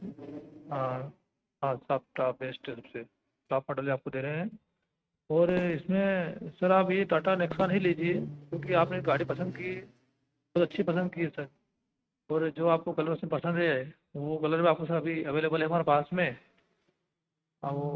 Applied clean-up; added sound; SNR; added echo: neural mask model RNNoise.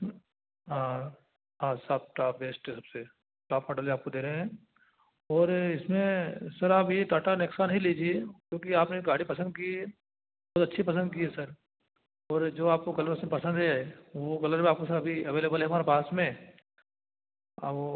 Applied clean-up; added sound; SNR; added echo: none; none; none; none.